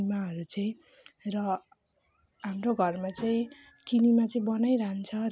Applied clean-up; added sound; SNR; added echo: none; none; none; none.